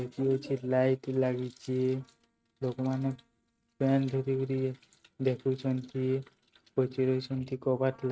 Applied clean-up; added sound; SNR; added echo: neural mask model RNNoise.